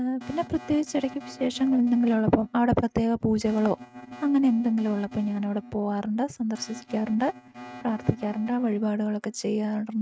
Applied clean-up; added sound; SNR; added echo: neural mask model RNNoise.